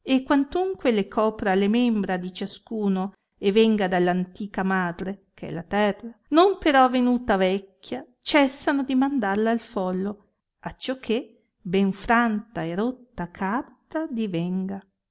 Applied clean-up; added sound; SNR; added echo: none; none; none; none.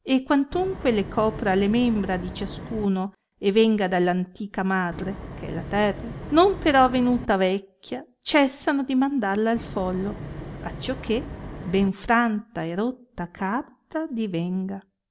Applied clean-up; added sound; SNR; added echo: none; Wind; 11 dB; none.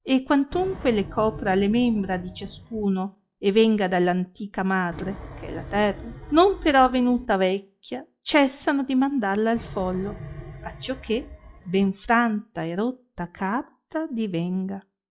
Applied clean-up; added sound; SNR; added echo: classical method log-MMSE.